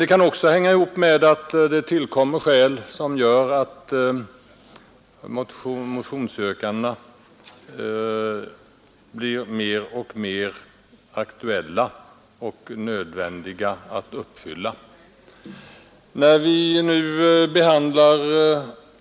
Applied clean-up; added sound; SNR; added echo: none; none; none; none.